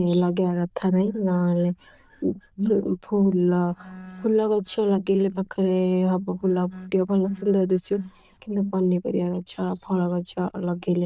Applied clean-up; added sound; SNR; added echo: neural diffusion model UNIVERSE++.